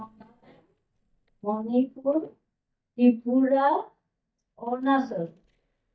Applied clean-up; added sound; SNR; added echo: neural mask model DeepFilterNet 3.